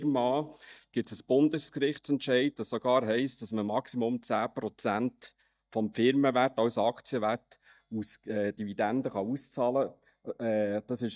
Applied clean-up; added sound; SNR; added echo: neural mask model DeepFilterNet 3.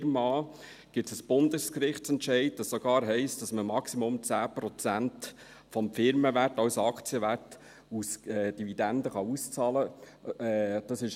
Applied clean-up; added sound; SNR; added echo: none; none; none; none.